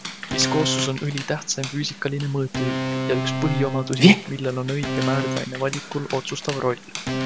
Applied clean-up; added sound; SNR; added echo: none; Dog + Organ; -1 dB; none.